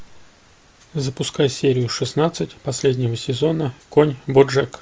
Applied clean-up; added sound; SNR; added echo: none; none; none; none.